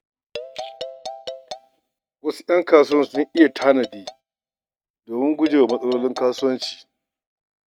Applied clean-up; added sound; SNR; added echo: neural mask model RNNoise.